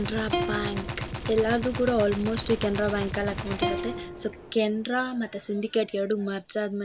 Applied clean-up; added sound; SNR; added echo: none; Plucked string instrument + Gunshot, gunfire; 6 dB; none.